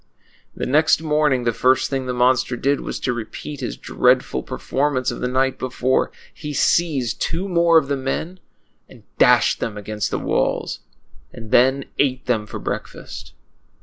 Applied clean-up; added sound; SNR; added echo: none; none; none; none.